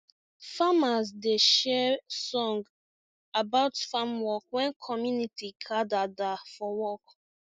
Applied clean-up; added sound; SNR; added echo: none; none; none; none.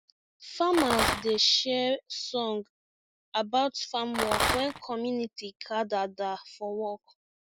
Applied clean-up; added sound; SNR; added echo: none; Rattle; -1 dB; none.